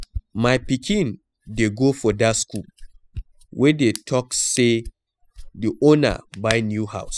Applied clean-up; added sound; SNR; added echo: classical method spectral subtraction.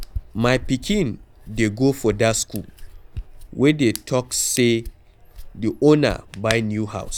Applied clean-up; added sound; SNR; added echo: none; Hands; 14 dB; none.